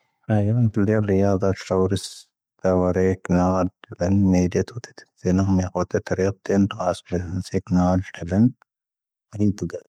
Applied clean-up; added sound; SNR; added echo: none; none; none; none.